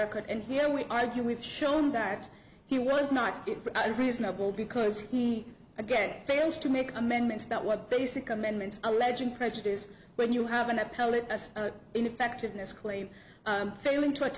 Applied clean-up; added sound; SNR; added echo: none; none; none; none.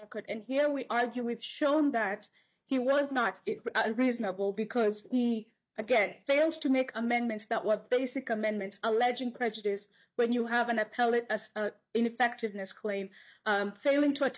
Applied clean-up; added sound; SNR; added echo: neural mask model DeepFilterNet 3.